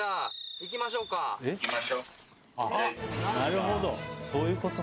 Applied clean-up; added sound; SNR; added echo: none; Fireworks; 9 dB; none.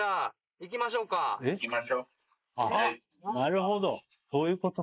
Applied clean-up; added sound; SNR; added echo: neural mask model Resemble Enhance denoiser.